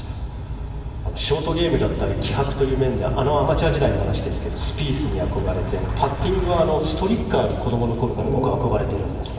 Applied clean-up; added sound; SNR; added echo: none; none; none; reverberation time 1.9 s.